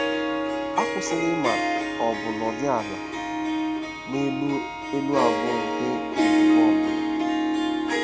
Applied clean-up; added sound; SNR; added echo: none; Harp; -5 dB; none.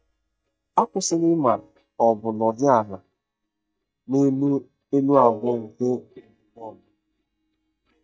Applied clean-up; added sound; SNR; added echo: neural mask model DeepFilterNet 3.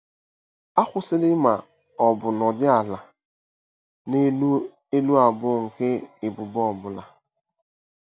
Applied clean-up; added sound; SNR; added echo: none; none; none; none.